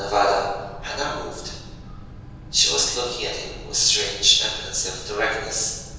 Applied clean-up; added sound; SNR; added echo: none; Boat, Water vehicle; 14 dB; reverberation time 1.2 s.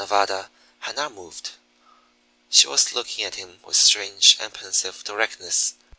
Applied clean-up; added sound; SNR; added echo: none; none; none; none.